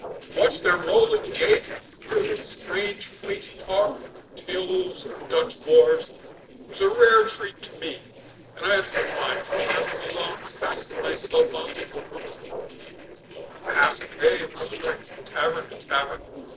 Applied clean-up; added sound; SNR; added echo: neural separator model SepFormer DNS4.